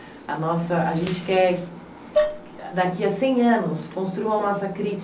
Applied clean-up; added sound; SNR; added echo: none; Dishes, pots, and pans; 2 dB; none.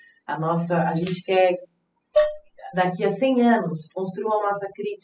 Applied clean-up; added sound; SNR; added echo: classical method spectral subtraction.